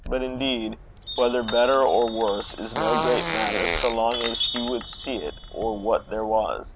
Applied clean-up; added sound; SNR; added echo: none; Chime + Fart; 3 dB; none.